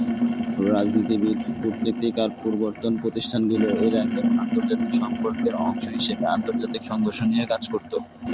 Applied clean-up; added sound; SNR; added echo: none; Sink (filling or washing); 1 dB; none.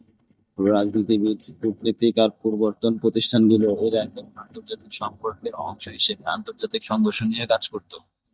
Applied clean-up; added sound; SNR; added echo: neural mask model DeepFilterNet 3.